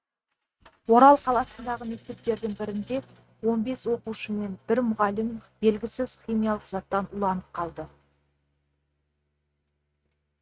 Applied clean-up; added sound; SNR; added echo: neural mask model RNNoise.